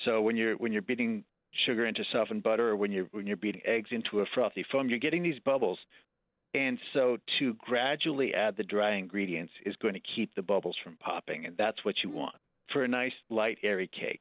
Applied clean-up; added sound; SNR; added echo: none; none; none; none.